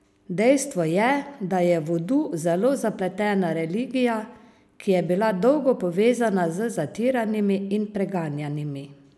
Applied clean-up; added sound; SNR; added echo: none; none; none; none.